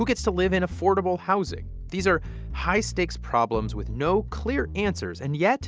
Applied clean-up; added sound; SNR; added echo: none; none; none; none.